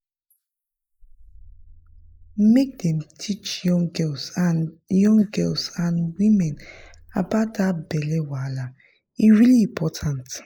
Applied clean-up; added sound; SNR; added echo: neural mask model Resemble Enhance denoiser.